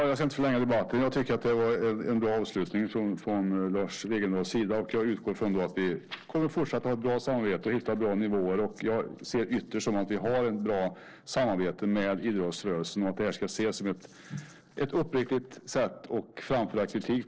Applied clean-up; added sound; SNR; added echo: neural separator model SepFormer DNS4.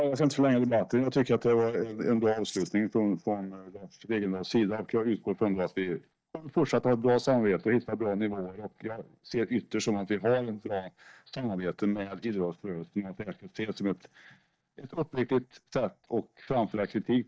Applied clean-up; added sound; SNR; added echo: neural mask model DeepFilterNet 3.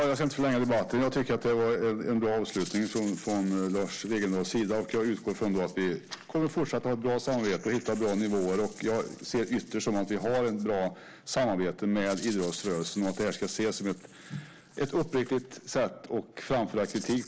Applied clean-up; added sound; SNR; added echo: neural mask model Resemble Enhance denoiser.